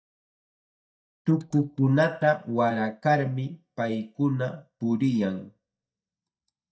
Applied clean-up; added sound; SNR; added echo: neural mask model DeepFilterNet 3.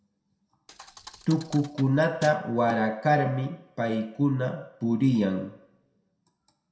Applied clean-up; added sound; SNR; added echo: none; Thump, thud; 18 dB; reverberation time 0.6 s.